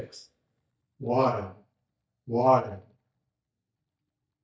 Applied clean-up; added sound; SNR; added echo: neural mask model DeepFilterNet 3.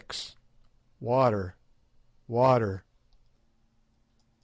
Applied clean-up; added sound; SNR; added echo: none; none; none; none.